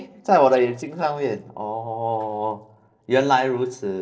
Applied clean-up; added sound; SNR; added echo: neural separator model SepFormer DNS4.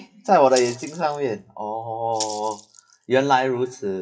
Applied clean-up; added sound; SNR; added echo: classical method WPE with log-MMSE.